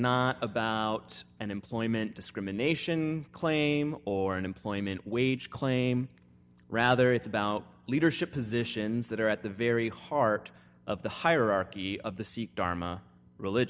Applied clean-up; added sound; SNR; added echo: none; none; none; none.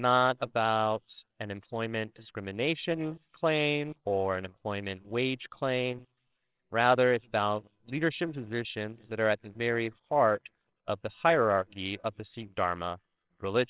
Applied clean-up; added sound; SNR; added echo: neural separator model SepFormer WHAMR!.